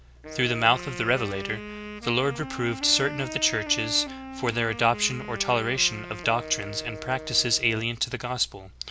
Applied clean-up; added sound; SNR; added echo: none; Wind instrument, woodwind instrument; 11 dB; none.